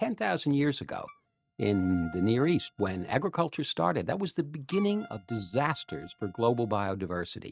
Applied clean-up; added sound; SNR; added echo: neural mask model RNNoise.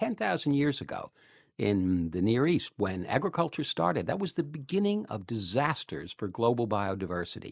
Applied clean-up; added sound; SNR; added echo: neural mask model Resemble Enhance denoiser.